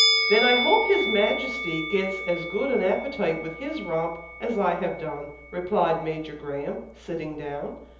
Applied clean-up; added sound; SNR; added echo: none; Musical instrument; 4 dB; reverberation time 0.7 s.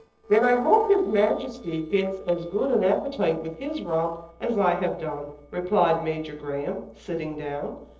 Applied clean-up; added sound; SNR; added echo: neural separator model SepFormer DNS4.